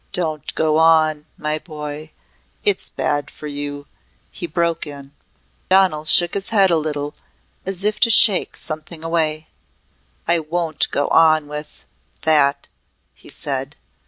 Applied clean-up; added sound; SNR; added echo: none; none; none; none.